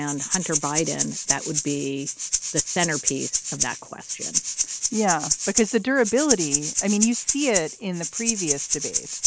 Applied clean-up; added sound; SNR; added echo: neural mask model Resemble Enhance denoiser.